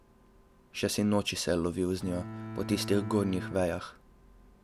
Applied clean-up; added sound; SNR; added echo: none; Bowed string instrument; 8 dB; none.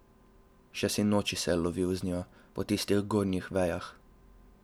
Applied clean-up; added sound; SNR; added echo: none; none; none; none.